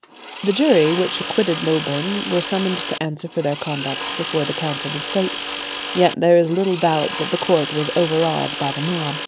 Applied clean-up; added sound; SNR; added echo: none; Tools; 6 dB; none.